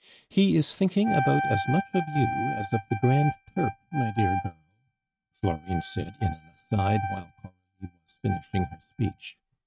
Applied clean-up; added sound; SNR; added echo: neural mask model RNNoise.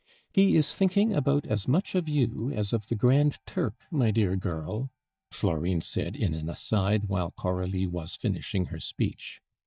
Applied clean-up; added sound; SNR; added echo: neural mask model DeepFilterNet 3.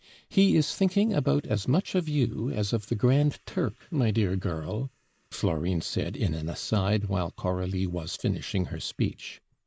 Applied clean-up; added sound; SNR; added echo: neural mask model Resemble Enhance denoiser.